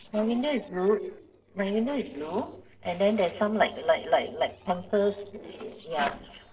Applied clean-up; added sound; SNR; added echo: neural separator model SepFormer DNS4.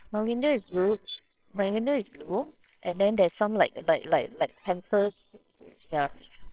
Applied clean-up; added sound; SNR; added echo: neural separator model SepFormer WHAMR!.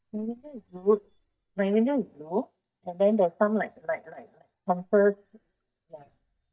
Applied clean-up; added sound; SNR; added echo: neural mask model DeepFilterNet 3.